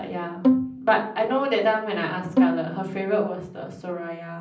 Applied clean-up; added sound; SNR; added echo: none; Bowed string instrument; 0 dB; reverberation time 0.6 s.